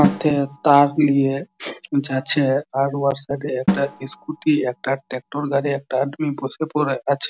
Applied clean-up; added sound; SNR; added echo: none; Drum; 10 dB; none.